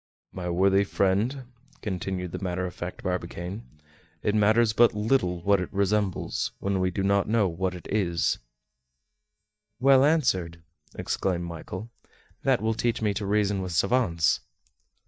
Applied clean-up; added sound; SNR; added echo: neural mask model DeepFilterNet 3.